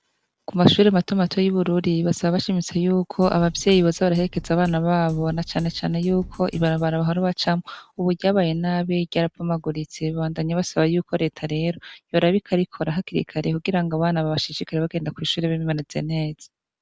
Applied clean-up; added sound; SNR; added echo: none; Drum kit; 19 dB; none.